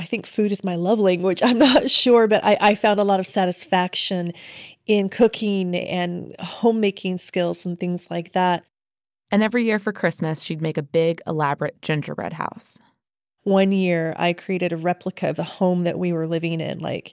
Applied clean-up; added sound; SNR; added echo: none; none; none; none.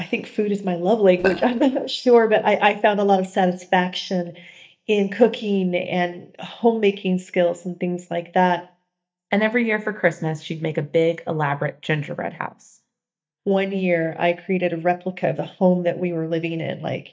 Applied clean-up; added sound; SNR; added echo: neural mask model DeepFilterNet 3.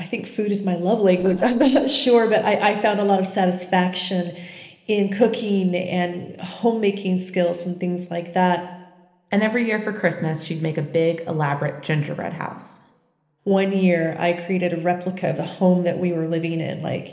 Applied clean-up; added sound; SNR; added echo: neural separator model SepFormer DNS4.